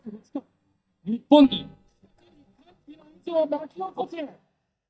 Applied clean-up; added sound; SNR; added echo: neural mask model DeepFilterNet 3.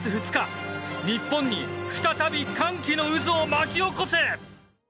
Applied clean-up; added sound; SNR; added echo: none; none; none; none.